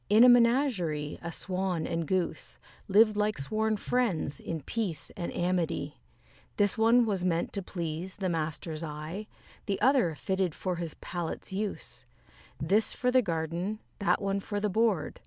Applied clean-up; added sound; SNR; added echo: none; none; none; none.